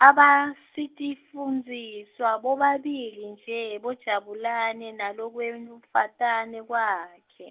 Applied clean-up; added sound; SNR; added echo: none; none; none; none.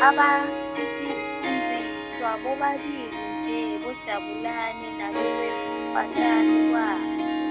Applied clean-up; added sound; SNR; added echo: none; Harp; -1 dB; none.